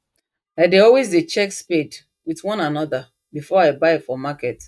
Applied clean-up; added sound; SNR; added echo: neural mask model DeepFilterNet 3.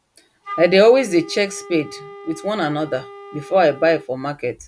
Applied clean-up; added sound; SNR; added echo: none; Wind instrument, woodwind instrument; 18 dB; none.